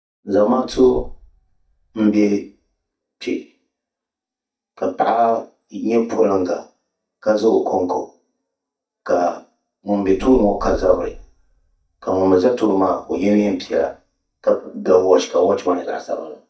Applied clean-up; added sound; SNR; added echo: neural mask model DeepFilterNet 3.